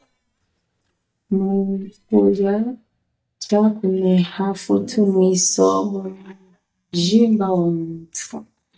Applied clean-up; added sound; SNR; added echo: neural mask model DeepFilterNet 3.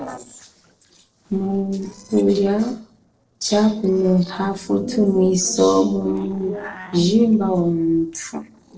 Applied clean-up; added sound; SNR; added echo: neural separator model SepFormer DNS4.